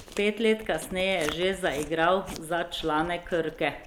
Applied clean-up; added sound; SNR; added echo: none; Chewing, mastication; 16 dB; none.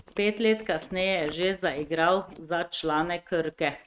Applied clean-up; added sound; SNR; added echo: neural mask model RNNoise.